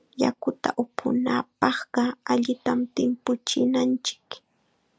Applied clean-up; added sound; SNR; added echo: none; none; none; none.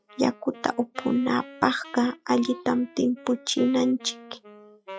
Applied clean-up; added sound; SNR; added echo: classical method log-MMSE.